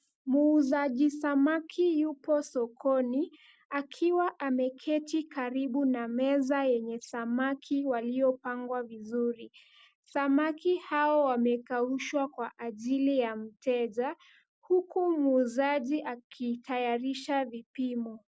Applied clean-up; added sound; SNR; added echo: none; none; none; none.